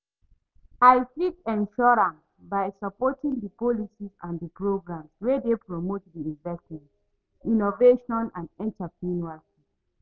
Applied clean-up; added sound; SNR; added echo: none; none; none; none.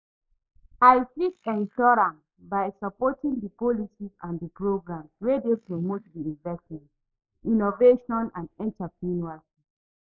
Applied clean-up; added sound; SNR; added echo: neural mask model Resemble Enhance denoiser.